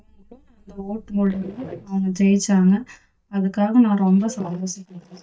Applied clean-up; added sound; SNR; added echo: neural mask model DeepFilterNet 3.